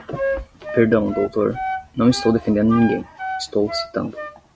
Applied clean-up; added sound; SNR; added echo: none; Wind instrument, woodwind instrument; 9 dB; none.